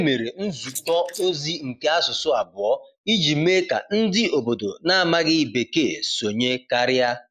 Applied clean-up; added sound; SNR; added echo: neural mask model Resemble Enhance denoiser.